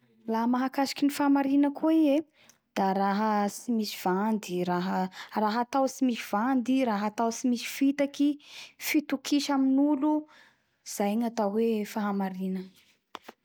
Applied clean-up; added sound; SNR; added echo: none; none; none; none.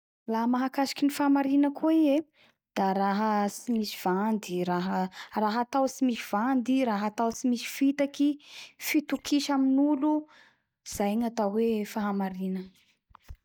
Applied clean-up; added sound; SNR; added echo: neural mask model DeepFilterNet 3.